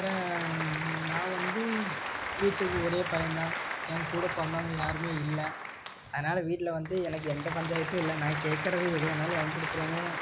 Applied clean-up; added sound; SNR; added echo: none; Applause; 3 dB; none.